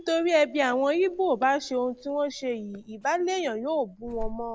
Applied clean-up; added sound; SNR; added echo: none; Alarm / Insect; 17 dB; none.